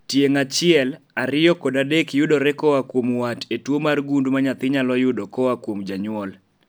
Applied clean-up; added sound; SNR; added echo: none; none; none; none.